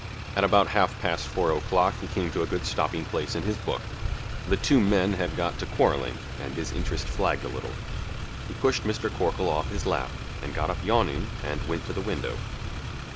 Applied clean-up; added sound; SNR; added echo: none; Motor vehicle (road); 5 dB; none.